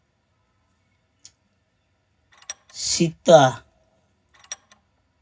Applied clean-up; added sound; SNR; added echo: none; Tools; 19 dB; reverberation time 0.4 s.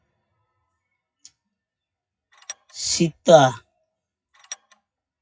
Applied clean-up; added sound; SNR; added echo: classical method WPE with log-MMSE.